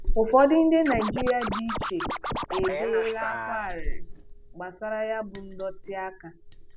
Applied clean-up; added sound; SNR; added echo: none; Scratching (performance technique) + Liquid; 4 dB; none.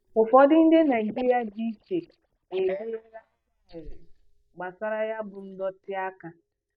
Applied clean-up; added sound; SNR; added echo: neural mask model DeepFilterNet 3.